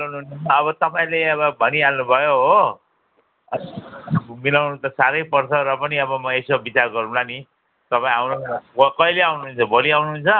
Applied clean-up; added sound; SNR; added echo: none; none; none; none.